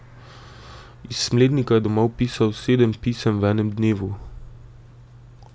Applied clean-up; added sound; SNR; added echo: none; none; none; none.